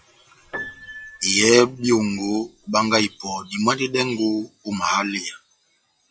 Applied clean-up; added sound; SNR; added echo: classical method log-MMSE.